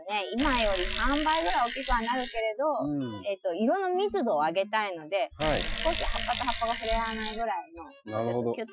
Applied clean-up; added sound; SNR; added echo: classical method Wiener filter.